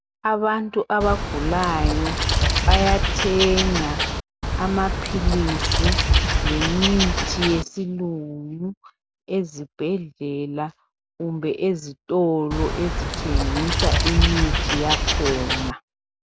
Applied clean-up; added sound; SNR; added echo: none; Wild animals; -4 dB; none.